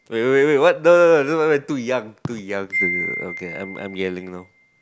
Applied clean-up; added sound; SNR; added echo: none; Wind chime; 12 dB; none.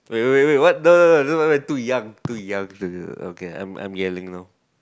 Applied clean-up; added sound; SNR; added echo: none; none; none; none.